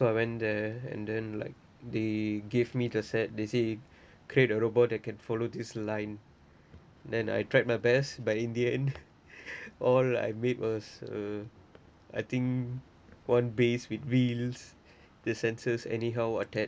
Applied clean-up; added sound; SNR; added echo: none; none; none; none.